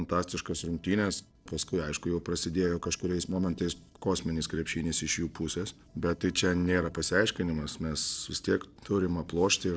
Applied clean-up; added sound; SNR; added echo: neural separator model SepFormer DNS4.